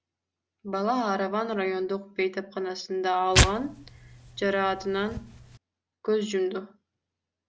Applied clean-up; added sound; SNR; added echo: none; Tearing; -1 dB; none.